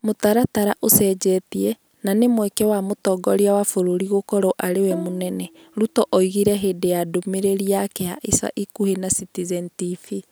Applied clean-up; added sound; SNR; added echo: none; Bowed string instrument; 17 dB; none.